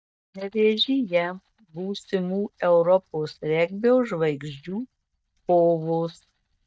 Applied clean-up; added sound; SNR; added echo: neural mask model DeepFilterNet 3.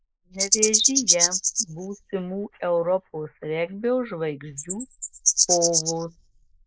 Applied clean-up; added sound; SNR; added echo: neural mask model Resemble Enhance denoiser.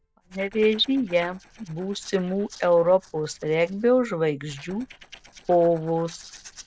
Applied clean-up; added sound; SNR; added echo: neural separator model SepFormer DNS4.